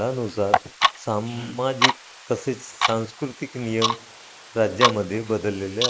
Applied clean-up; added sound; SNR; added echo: neural mask model Resemble Enhance denoiser.